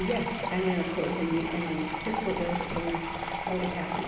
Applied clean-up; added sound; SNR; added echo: none; Sink (filling or washing) / Water tap, faucet; 3 dB; reverberation time 1.3 s.